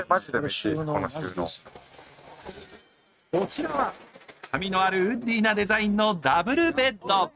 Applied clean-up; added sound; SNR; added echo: neural mask model RNNoise.